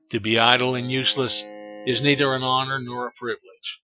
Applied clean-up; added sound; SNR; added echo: classical method Wiener filter.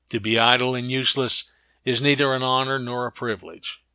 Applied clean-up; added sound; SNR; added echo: none; none; none; none.